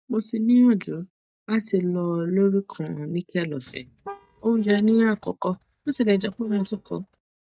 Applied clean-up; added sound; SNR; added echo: neural mask model DeepFilterNet 3.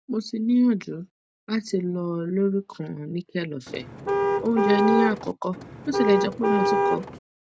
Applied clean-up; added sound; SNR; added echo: none; Car; -2 dB; none.